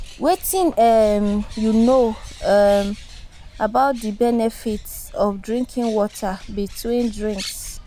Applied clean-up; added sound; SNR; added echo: none; Bird; 16 dB; none.